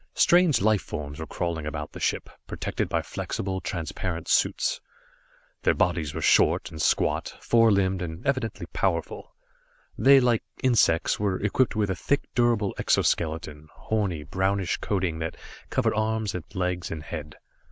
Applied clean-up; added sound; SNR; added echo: none; none; none; none.